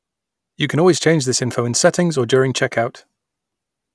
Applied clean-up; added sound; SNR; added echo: none; none; none; none.